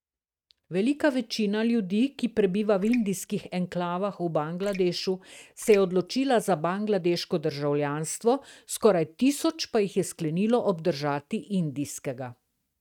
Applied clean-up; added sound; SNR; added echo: neural mask model RNNoise.